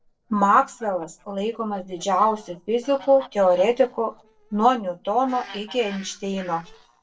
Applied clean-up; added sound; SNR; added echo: neural separator model SepFormer DNS4.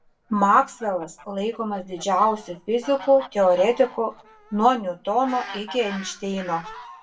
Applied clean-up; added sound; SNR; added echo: none; Fowl; 18 dB; reverberation time 0.2 s.